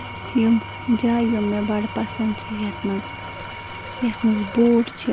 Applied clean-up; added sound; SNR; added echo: none; Engine / Tools + Bathtub (filling or washing) / Water tap, faucet; 12 dB; none.